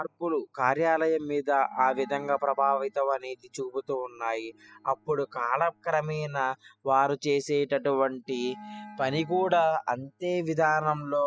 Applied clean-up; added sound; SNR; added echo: classical method spectral subtraction.